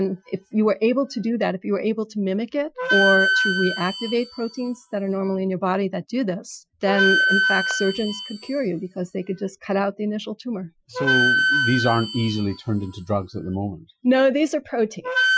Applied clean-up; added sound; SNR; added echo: classical method Wiener filter.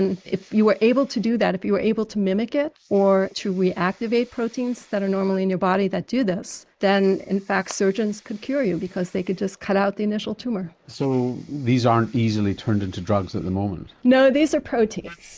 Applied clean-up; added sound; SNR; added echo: neural mask model Resemble Enhance denoiser.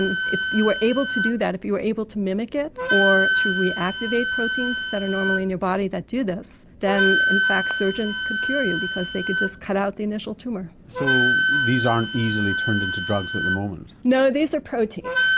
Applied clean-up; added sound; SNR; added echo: none; Wind instrument, woodwind instrument; 1 dB; none.